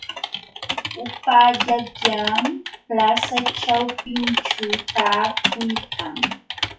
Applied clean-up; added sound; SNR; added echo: classical method WPE with log-MMSE.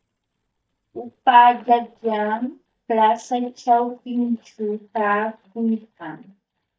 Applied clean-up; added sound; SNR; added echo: neural mask model DeepFilterNet 3.